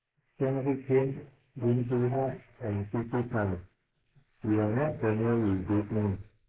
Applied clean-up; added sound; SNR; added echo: neural mask model Resemble Enhance denoiser.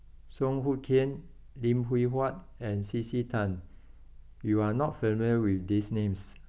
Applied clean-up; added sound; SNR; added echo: none; none; none; none.